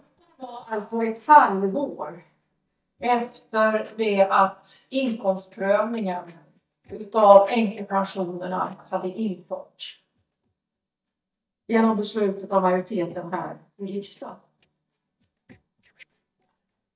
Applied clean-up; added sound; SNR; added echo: neural mask model DeepFilterNet 3.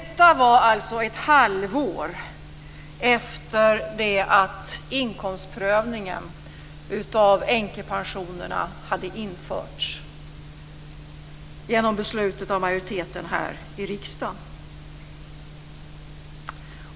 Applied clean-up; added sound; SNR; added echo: none; none; none; none.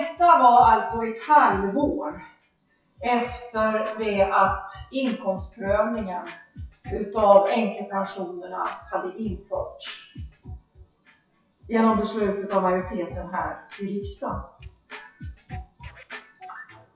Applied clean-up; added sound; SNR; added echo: classical method WPE with log-MMSE.